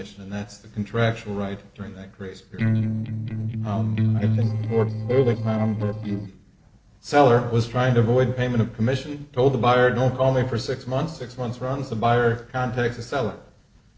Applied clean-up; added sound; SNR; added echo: neural separator model SepFormer DNS4.